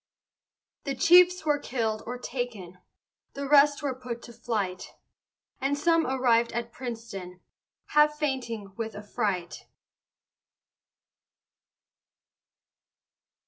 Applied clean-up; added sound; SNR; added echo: none; none; none; none.